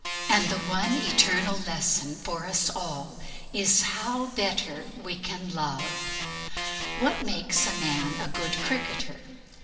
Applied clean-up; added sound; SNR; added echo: none; Organ; 4 dB; reverberation time 2.4 s.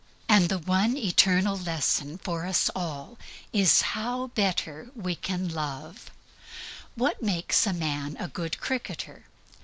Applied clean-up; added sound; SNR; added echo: none; none; none; none.